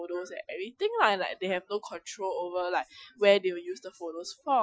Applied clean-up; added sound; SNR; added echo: classical method Wiener filter.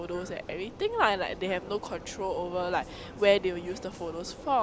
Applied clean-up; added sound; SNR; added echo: none; Vehicle; 14 dB; none.